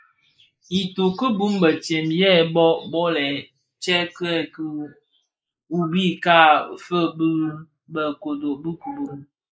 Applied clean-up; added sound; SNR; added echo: neural mask model Resemble Enhance denoiser.